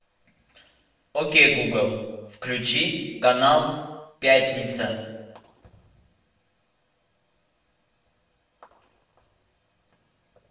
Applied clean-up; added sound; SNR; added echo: none; none; none; reverberation time 1.0 s.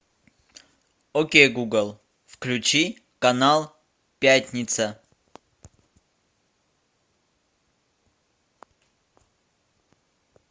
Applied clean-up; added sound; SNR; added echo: none; none; none; none.